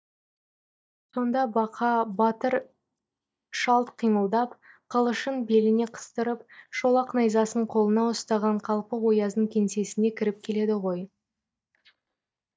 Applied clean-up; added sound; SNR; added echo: neural mask model DeepFilterNet 3.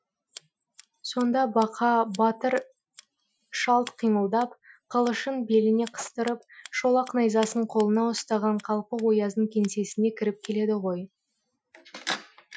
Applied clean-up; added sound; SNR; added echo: classical method Wiener filter.